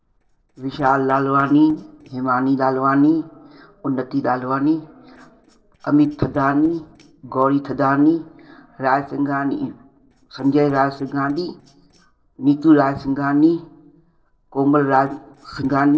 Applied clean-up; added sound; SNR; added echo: neural separator model SepFormer DNS4.